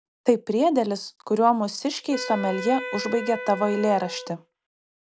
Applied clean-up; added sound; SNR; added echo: none; Wind instrument, woodwind instrument; 11 dB; none.